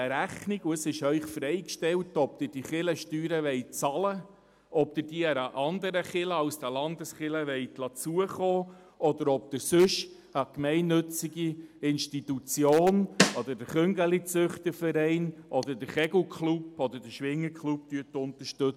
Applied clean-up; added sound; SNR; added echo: none; Snare drum; -3 dB; none.